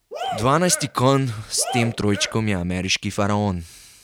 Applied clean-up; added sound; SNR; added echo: none; Cheering; 10 dB; none.